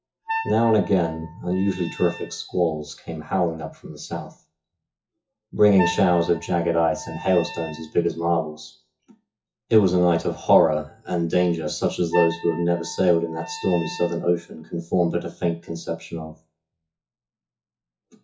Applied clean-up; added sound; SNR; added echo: classical method WPE with log-MMSE.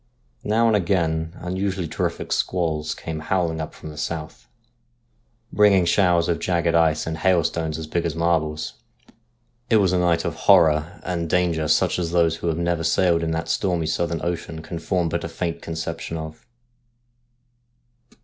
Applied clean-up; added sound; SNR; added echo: none; none; none; none.